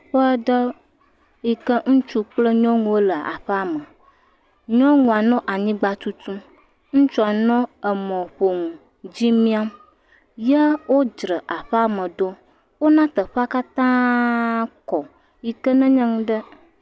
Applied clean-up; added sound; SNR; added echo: none; none; none; none.